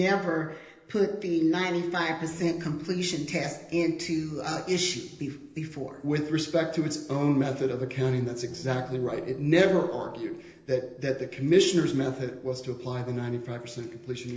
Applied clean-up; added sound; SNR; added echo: neural separator model SepFormer DNS4.